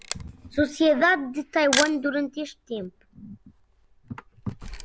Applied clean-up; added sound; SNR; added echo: none; Camera; 9 dB; none.